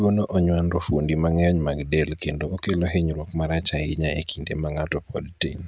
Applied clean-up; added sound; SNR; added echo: none; none; none; none.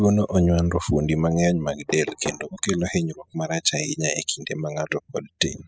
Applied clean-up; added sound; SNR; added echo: classical method spectral subtraction.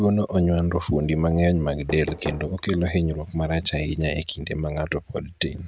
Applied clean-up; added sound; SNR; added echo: none; Knock / Wood; 17 dB; none.